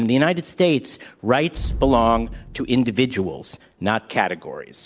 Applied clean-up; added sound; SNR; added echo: none; Explosion; 13 dB; none.